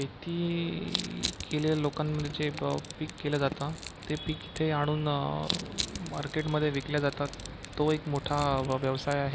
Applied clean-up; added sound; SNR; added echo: none; Crushing; 12 dB; none.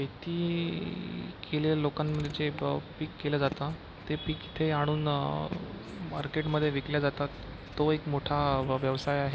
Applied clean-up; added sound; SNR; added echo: none; none; none; none.